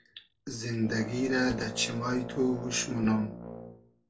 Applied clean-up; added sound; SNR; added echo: none; Brass instrument; 11 dB; reverberation time 0.2 s.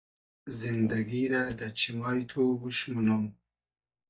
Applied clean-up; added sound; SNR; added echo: neural mask model DeepFilterNet 3.